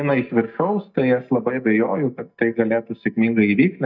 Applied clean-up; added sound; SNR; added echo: neural mask model DeepFilterNet 3.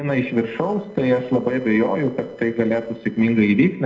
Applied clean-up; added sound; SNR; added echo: neural separator model SepFormer DNS4.